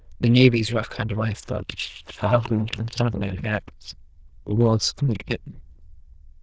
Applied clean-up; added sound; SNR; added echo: neural diffusion model UNIVERSE++.